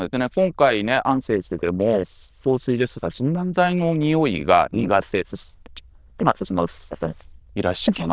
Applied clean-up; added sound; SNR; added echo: neural diffusion model UNIVERSE++.